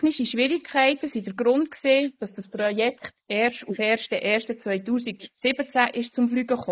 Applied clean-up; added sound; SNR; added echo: neural mask model Resemble Enhance denoiser.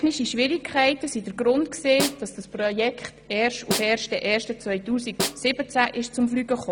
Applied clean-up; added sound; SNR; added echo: none; Snare drum; 10 dB; none.